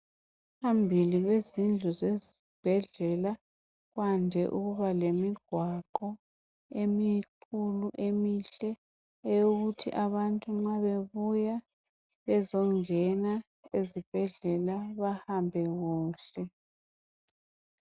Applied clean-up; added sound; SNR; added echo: none; none; none; none.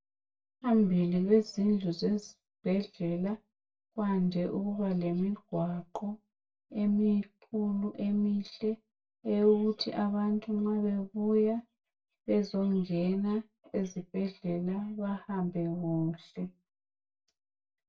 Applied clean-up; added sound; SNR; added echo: none; none; none; reverberation time 0.1 s.